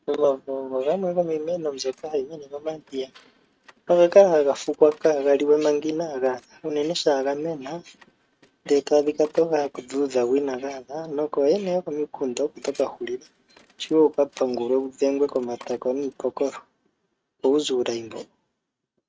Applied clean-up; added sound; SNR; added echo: neural mask model RNNoise.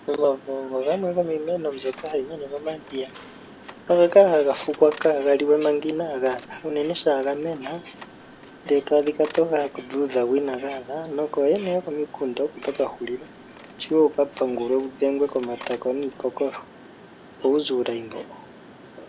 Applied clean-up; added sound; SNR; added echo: none; Cutlery, silverware + Mechanisms; 20 dB; none.